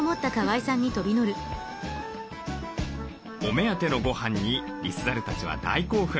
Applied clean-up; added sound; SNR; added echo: none; none; none; none.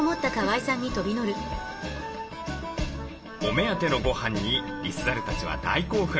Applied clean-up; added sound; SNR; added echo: none; none; none; reverberation time 2.9 s.